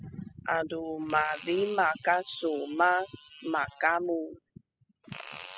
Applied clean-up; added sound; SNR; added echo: classical method spectral subtraction.